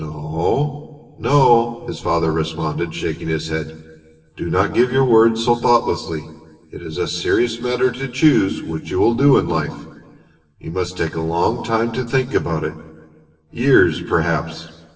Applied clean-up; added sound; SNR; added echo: none; none; none; reverberation time 1.4 s.